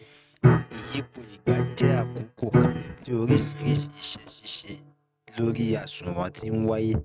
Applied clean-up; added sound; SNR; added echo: neural mask model RNNoise.